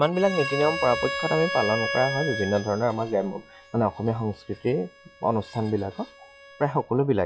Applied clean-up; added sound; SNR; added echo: classical method log-MMSE.